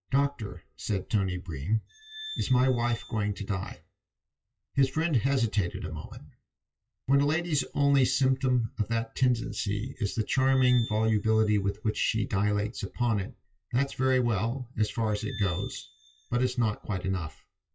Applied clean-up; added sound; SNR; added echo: classical method WPE with log-MMSE.